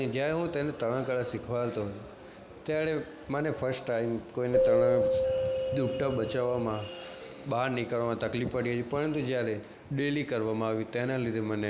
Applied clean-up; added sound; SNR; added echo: none; Keyboard (musical); 4 dB; none.